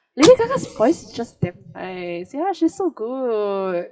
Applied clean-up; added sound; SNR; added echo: classical method WPE with log-MMSE.